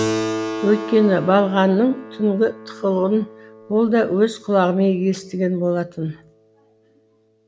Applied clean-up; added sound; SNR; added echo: none; Keyboard (musical); 11 dB; none.